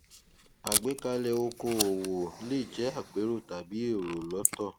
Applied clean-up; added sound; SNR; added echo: neural mask model Resemble Enhance denoiser.